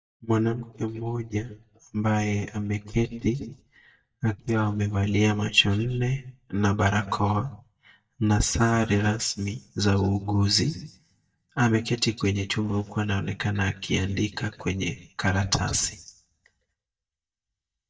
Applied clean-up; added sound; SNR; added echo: neural mask model DeepFilterNet 3.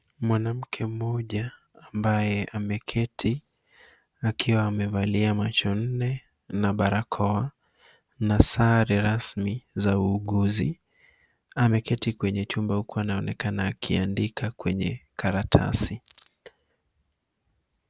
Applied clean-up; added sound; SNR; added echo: none; none; none; none.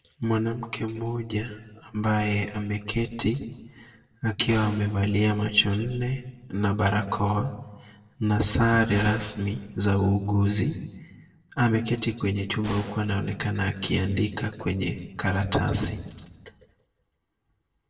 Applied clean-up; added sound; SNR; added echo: neural separator model SepFormer DNS4.